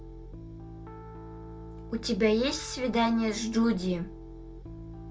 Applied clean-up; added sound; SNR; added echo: none; Piano; 12 dB; reverberation time 0.2 s.